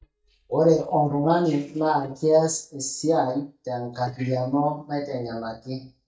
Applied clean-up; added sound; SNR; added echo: neural mask model DeepFilterNet 3.